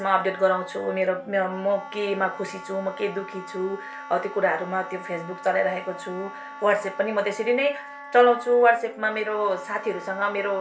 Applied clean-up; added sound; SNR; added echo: none; Wind instrument, woodwind instrument; 15 dB; reverberation time 0.3 s.